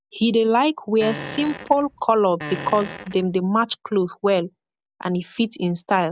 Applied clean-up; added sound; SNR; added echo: none; Fart; 13 dB; none.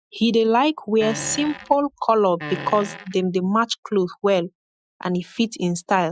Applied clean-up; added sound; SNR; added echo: classical method Wiener filter.